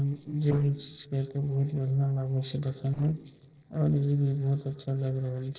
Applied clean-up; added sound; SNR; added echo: neural separator model SepFormer DNS4.